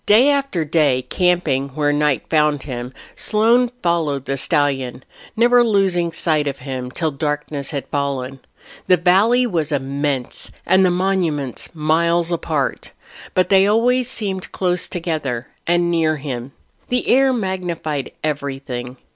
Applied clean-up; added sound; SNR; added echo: none; none; none; none.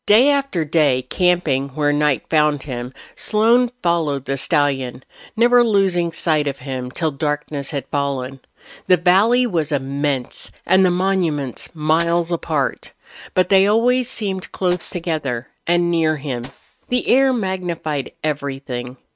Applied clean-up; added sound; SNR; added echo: neural mask model RNNoise.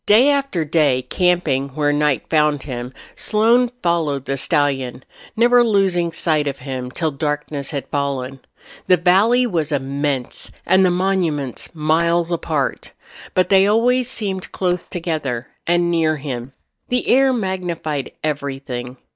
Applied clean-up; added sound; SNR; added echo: neural mask model DeepFilterNet 3.